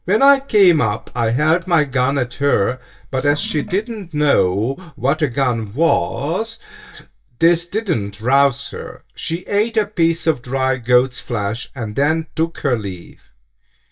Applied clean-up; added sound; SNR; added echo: neural mask model DeepFilterNet 3.